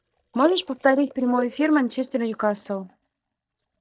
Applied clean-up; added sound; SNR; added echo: neural mask model DeepFilterNet 3.